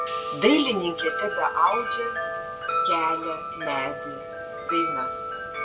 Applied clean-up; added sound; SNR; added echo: none; Wind chime; 2 dB; reverberation time 0.3 s.